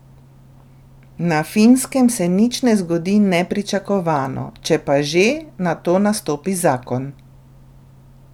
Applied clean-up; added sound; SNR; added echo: none; none; none; none.